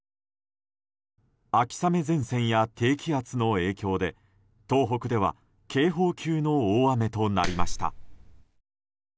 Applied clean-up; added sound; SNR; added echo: none; Clapping; 0 dB; none.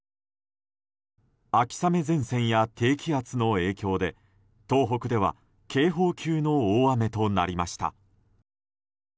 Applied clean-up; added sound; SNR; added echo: none; none; none; none.